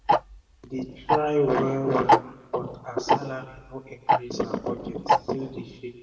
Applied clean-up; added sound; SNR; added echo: none; Tick-tock; -1 dB; reverberation time 1.0 s.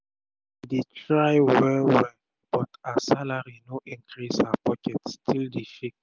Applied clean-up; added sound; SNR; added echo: none; none; none; none.